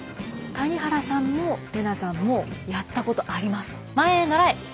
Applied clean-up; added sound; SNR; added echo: none; Sliding door; 18 dB; none.